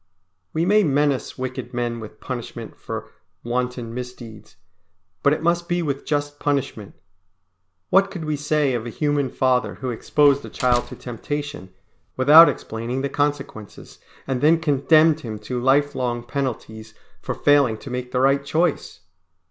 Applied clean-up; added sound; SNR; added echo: none; Slam; 14 dB; none.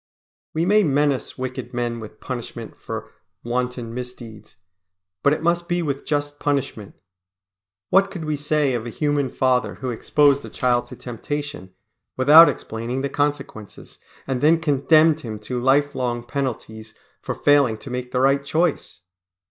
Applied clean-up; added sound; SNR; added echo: neural mask model DeepFilterNet 3.